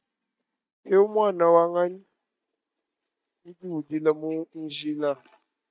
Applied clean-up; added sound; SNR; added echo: neural mask model DeepFilterNet 3.